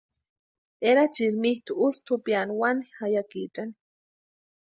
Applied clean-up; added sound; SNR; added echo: none; none; none; none.